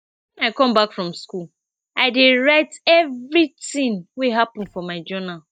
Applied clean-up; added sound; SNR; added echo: neural mask model DeepFilterNet 3.